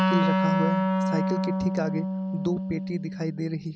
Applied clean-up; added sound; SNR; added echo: none; Wind instrument, woodwind instrument; -4 dB; none.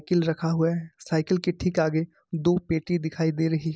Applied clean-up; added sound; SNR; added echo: none; none; none; none.